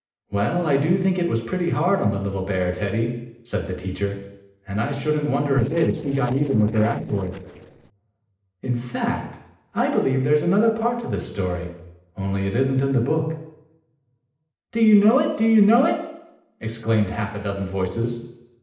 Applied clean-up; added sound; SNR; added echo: neural separator model SepFormer DNS4.